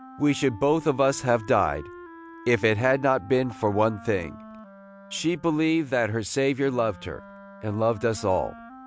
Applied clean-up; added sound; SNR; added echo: none; Wind instrument, woodwind instrument; 19 dB; none.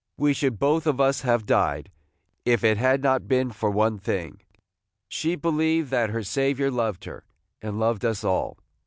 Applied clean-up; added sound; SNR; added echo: none; none; none; none.